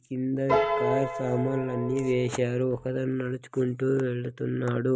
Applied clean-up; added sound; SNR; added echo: none; Piano; 2 dB; none.